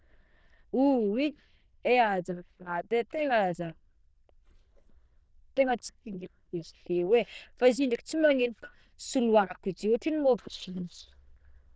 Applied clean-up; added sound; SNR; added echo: neural diffusion model UNIVERSE++.